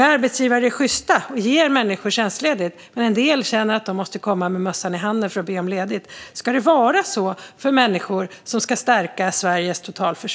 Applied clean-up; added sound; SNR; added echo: none; none; none; none.